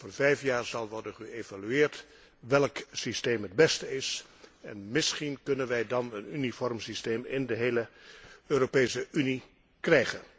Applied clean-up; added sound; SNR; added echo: none; none; none; none.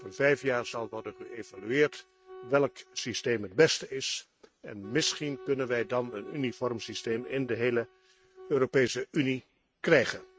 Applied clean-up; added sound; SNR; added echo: neural mask model RNNoise.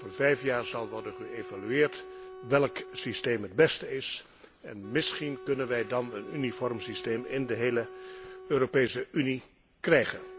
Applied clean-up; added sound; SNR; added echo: none; Wind instrument, woodwind instrument; 15 dB; none.